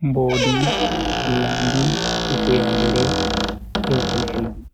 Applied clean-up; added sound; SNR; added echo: none; Squeak; -1 dB; none.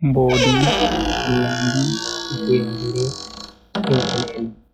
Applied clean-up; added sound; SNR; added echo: classical method log-MMSE.